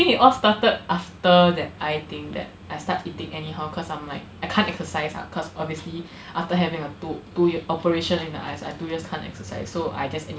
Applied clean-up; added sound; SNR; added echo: none; none; none; none.